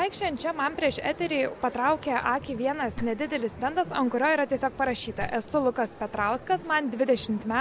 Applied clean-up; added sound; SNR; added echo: none; Chink, clink; 16 dB; none.